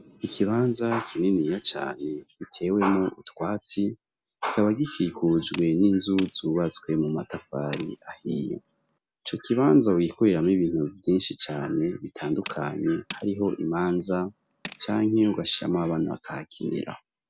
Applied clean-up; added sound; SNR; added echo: none; Tools; 18 dB; none.